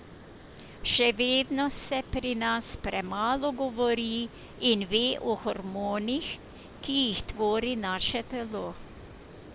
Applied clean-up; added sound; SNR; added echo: none; Water; 17 dB; none.